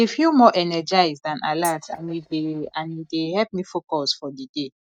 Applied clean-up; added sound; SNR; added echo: neural mask model DeepFilterNet 3.